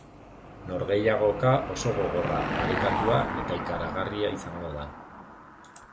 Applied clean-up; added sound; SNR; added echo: none; Car passing by / Engine; 5 dB; none.